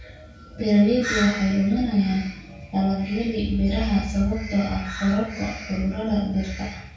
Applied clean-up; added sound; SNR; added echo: none; none; none; reverberation time 0.6 s.